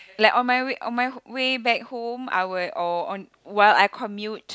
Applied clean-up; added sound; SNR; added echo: none; none; none; none.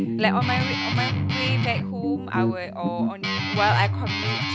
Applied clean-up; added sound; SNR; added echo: none; Guitar; -4 dB; none.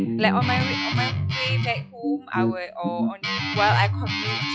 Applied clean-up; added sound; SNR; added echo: classical method log-MMSE.